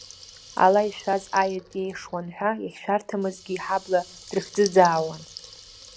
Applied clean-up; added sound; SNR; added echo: none; Water tap, faucet / Liquid; 19 dB; none.